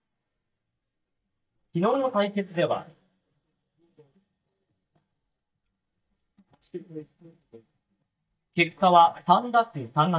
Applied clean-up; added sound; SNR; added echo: neural mask model DeepFilterNet 3.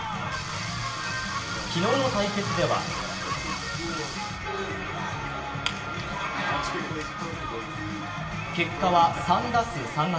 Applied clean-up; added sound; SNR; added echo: none; Chicken, rooster; 14 dB; reverberation time 0.8 s.